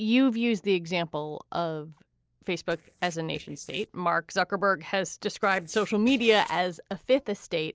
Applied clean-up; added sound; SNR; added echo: neural separator model SepFormer DNS4.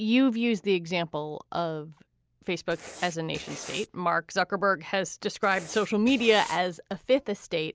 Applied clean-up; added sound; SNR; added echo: none; Writing; 16 dB; none.